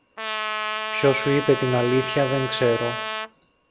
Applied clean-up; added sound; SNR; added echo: none; Trumpet; 6 dB; none.